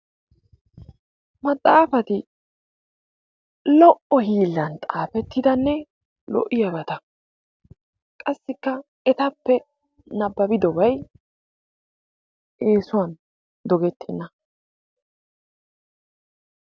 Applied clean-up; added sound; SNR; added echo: none; none; none; none.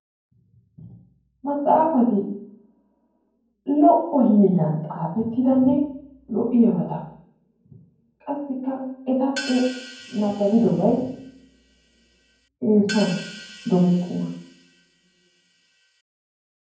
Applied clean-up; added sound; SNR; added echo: none; Hi-hat; 16 dB; reverberation time 0.9 s.